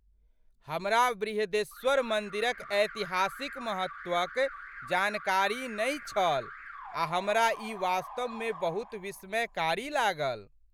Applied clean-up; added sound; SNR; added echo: none; Alarm; 15 dB; none.